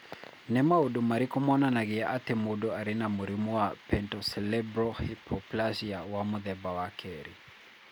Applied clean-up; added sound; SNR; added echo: none; none; none; none.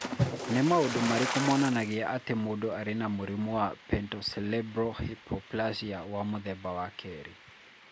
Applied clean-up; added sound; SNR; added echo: none; Splash, splatter; 8 dB; none.